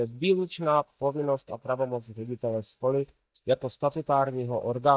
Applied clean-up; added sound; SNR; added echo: neural mask model DeepFilterNet 3.